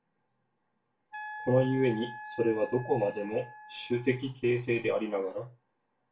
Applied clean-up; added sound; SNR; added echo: none; Wind instrument, woodwind instrument; 13 dB; reverberation time 0.2 s.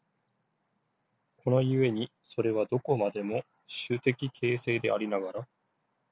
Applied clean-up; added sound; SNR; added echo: none; none; none; none.